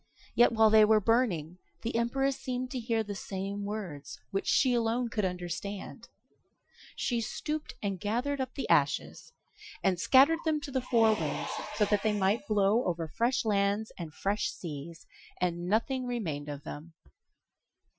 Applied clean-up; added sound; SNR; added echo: classical method Wiener filter.